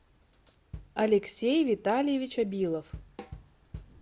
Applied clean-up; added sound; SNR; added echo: none; Drum / Drum kit; 19 dB; none.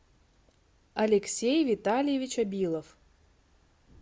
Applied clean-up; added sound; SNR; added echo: none; none; none; none.